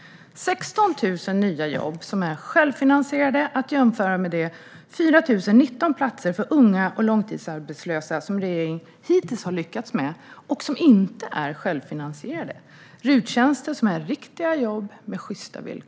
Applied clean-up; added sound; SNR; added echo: none; none; none; none.